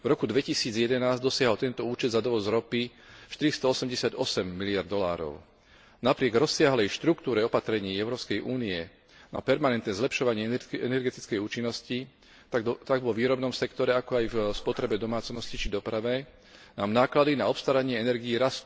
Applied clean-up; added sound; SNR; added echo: none; Meow; 10 dB; none.